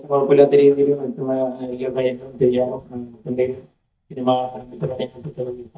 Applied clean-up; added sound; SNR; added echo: neural mask model DeepFilterNet 3.